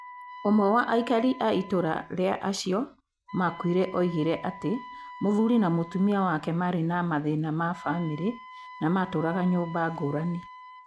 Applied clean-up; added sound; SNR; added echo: none; Wind instrument, woodwind instrument; 18 dB; none.